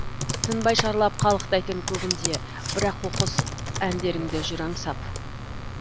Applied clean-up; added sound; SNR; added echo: none; Computer keyboard; 2 dB; none.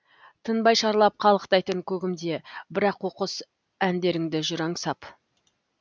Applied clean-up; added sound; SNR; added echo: none; none; none; none.